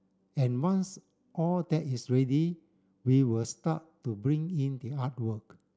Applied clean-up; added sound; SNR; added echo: none; none; none; none.